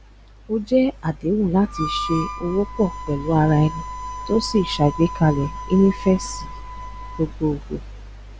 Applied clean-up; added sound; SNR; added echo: none; Harmonica; 12 dB; none.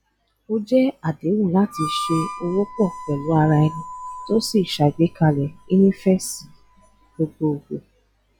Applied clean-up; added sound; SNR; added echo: classical method log-MMSE.